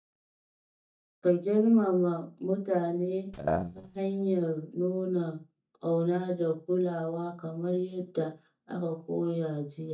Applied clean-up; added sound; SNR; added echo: neural mask model DeepFilterNet 3.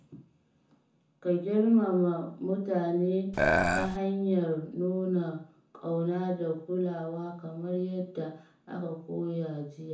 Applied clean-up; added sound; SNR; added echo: none; Burping, eructation; -5 dB; reverberation time 0.6 s.